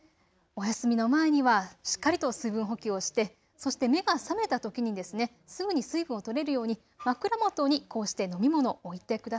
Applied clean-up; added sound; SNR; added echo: none; none; none; none.